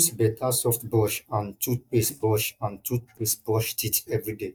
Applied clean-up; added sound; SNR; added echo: neural mask model DeepFilterNet 3.